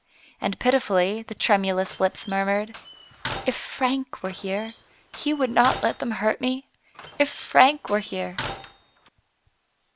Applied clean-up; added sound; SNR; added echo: none; Slam; 13 dB; none.